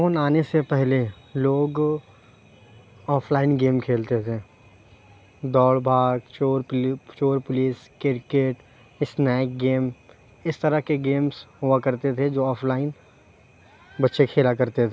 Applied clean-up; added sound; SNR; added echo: none; none; none; none.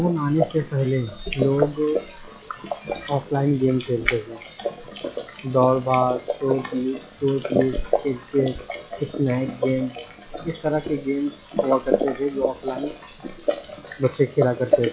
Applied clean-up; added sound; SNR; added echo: classical method log-MMSE.